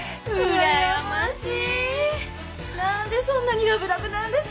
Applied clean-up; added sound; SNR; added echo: none; none; none; none.